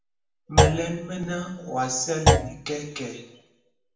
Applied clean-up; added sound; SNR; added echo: none; Thump, thud; -5 dB; reverberation time 0.8 s.